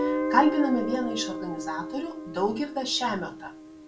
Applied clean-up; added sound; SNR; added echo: none; Guitar; 4 dB; reverberation time 0.2 s.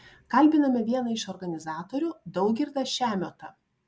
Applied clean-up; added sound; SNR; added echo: none; none; none; none.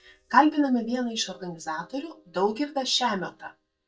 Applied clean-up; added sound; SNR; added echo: neural mask model DeepFilterNet 3.